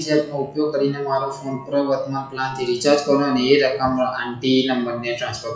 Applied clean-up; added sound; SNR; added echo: classical method WPE with log-MMSE.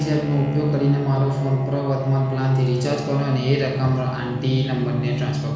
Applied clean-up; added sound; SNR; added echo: none; Bowed string instrument; 5 dB; reverberation time 1.1 s.